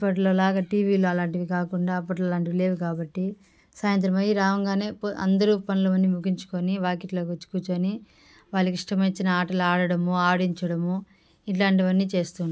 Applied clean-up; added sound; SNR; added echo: none; none; none; none.